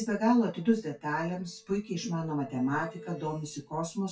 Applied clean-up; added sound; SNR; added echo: classical method WPE with log-MMSE.